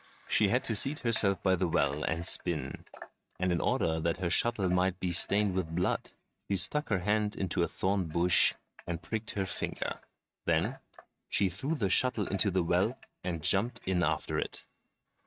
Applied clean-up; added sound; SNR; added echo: neural mask model RNNoise.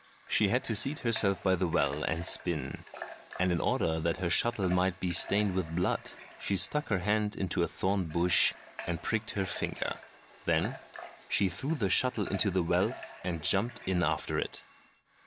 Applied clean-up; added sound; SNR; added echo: none; Water tap, faucet / Water; 17 dB; none.